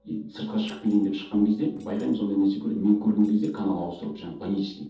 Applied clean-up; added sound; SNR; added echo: neural separator model SepFormer DNS4.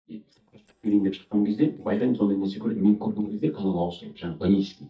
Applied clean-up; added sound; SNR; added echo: neural mask model DeepFilterNet 3.